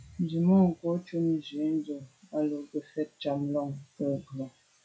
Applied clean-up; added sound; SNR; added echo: classical method WPE with log-MMSE.